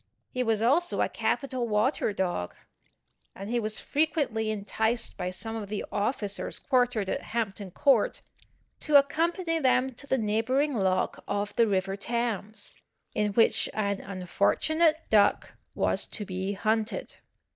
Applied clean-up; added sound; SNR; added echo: neural mask model DeepFilterNet 3.